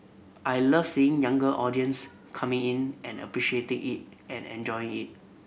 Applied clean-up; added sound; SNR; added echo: none; none; none; none.